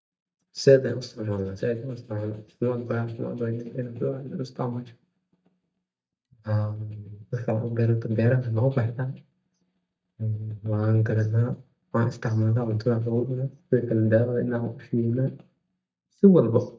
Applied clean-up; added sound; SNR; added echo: neural mask model DeepFilterNet 3.